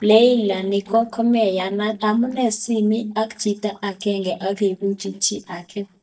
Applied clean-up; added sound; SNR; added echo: neural mask model DeepFilterNet 3.